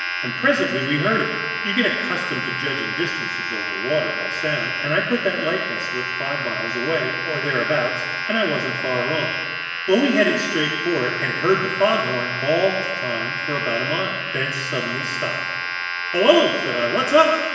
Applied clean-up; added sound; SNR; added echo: none; Domestic sounds, home sounds; 3 dB; reverberation time 1.2 s.